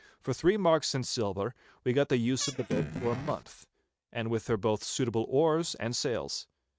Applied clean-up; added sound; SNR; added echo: neural mask model RNNoise.